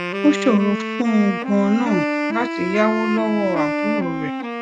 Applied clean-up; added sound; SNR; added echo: none; Wind instrument, woodwind instrument; 4 dB; none.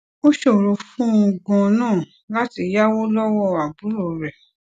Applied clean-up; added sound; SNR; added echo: none; none; none; none.